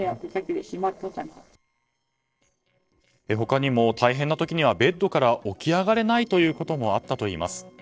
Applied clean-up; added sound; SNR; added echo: neural separator model SepFormer DNS4.